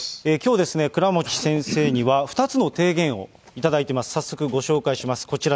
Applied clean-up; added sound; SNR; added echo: none; none; none; none.